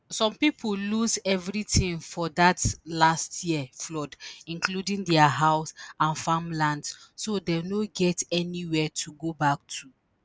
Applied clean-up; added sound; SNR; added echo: none; none; none; none.